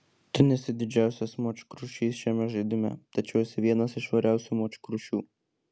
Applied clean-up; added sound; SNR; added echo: none; none; none; none.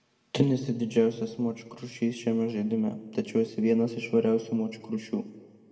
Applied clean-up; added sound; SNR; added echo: none; none; none; reverberation time 1.3 s.